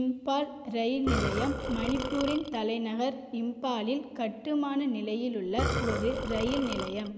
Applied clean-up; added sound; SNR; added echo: none; Burping, eructation; 2 dB; none.